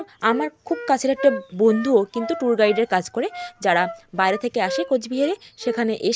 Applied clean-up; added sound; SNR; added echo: none; Wind instrument, woodwind instrument; 12 dB; none.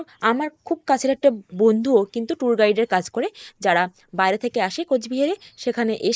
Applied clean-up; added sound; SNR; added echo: neural mask model Resemble Enhance denoiser.